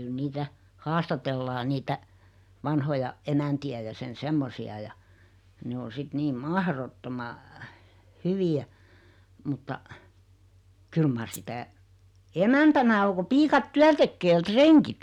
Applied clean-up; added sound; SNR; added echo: none; Rattle (instrument); 18 dB; none.